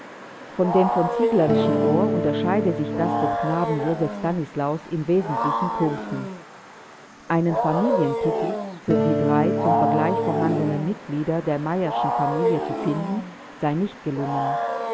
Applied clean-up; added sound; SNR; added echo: none; Wild animals + Electric guitar / Strum; 0 dB; none.